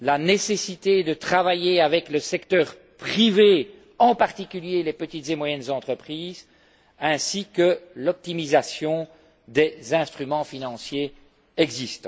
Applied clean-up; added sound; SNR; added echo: none; none; none; none.